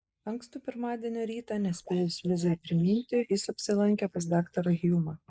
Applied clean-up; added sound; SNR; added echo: neural mask model Resemble Enhance denoiser.